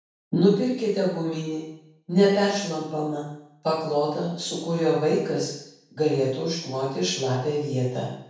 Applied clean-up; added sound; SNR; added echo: none; none; none; reverberation time 0.7 s.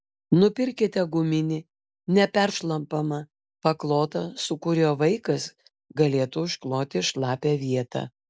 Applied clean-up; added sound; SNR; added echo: none; none; none; none.